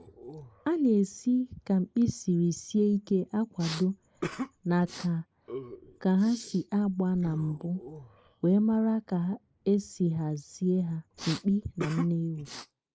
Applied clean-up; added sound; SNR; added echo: neural mask model Resemble Enhance denoiser.